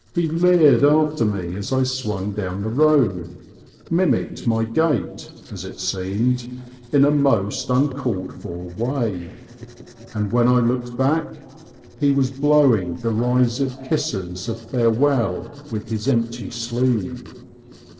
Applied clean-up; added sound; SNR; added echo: neural separator model SepFormer DNS4.